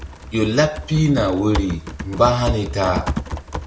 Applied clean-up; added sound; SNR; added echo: none; Typing; 7 dB; none.